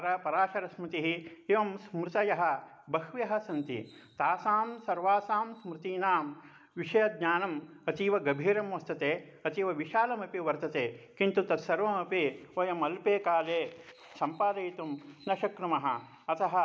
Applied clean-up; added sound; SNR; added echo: none; none; none; none.